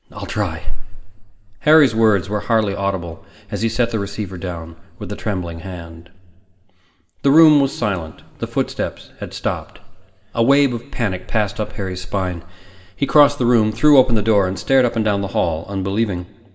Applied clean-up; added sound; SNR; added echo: none; none; none; reverberation time 1.0 s.